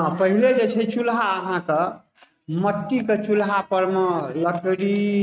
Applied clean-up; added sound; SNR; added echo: neural mask model RNNoise.